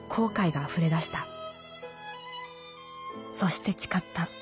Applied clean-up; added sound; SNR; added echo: none; none; none; none.